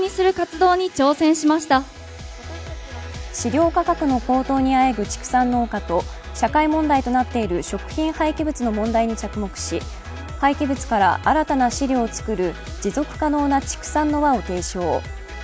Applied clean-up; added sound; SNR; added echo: none; none; none; none.